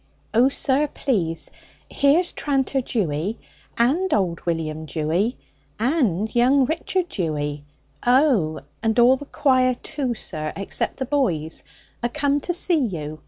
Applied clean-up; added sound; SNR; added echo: none; none; none; none.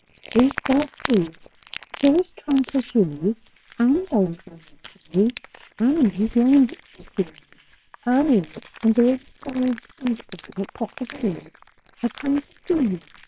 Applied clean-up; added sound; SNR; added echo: neural separator model SepFormer WHAMR!.